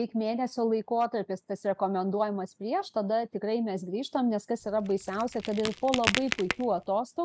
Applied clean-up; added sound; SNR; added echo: none; Crack; 6 dB; none.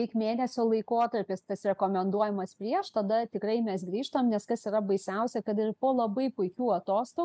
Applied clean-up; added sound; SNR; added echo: none; none; none; none.